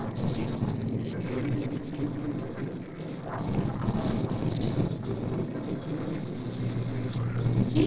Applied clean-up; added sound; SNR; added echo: neural separator model SepFormer DNS4.